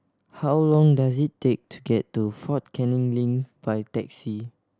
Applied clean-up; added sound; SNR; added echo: none; none; none; none.